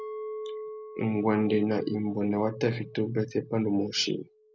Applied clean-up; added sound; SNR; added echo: none; Chink, clink; 13 dB; none.